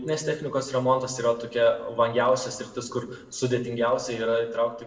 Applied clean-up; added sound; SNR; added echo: neural separator model SepFormer DNS4.